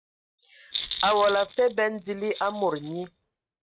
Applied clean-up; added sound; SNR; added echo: neural mask model RNNoise.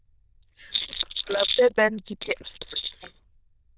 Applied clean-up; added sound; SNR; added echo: neural diffusion model UNIVERSE++.